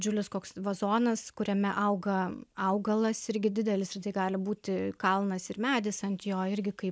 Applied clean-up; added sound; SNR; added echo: none; none; none; none.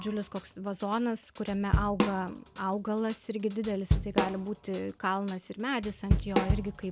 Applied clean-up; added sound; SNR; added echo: none; Drum / Drum kit; 0 dB; none.